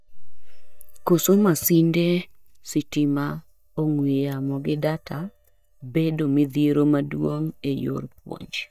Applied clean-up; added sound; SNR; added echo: neural mask model DeepFilterNet 3.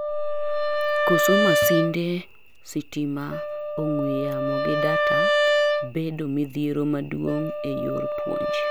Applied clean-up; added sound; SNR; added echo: none; Wind instrument, woodwind instrument; -2 dB; none.